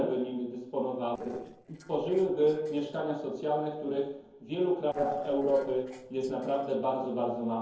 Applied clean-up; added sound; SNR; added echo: neural separator model SepFormer DNS4.